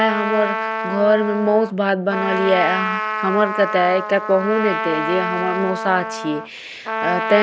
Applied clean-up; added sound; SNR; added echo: none; Trumpet; 4 dB; none.